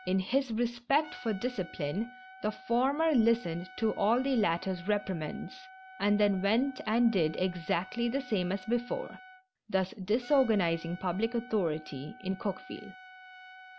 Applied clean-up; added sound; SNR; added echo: none; Trumpet; 19 dB; none.